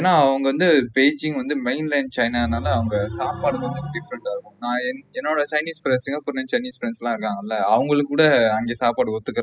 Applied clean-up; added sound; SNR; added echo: classical method spectral subtraction.